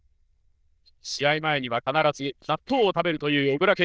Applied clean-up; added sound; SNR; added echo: neural diffusion model UNIVERSE++.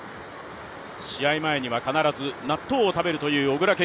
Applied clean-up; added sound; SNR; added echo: none; none; none; none.